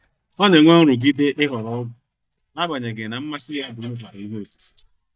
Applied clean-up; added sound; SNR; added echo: neural mask model DeepFilterNet 3.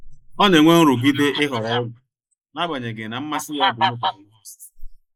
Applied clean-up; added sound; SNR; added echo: neural mask model Resemble Enhance denoiser.